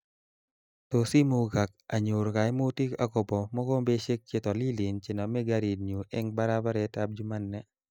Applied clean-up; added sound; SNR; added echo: neural mask model DeepFilterNet 3.